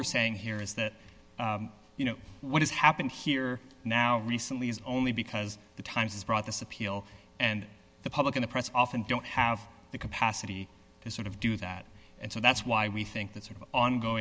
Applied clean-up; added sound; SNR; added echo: none; none; none; none.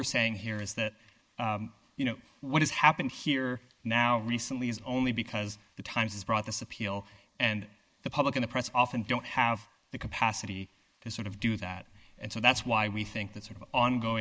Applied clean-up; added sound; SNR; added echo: neural mask model Resemble Enhance denoiser.